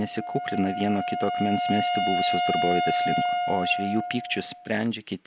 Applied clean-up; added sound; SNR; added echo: none; Wind instrument, woodwind instrument; -1 dB; none.